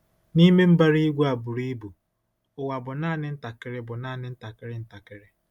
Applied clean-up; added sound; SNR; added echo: none; none; none; none.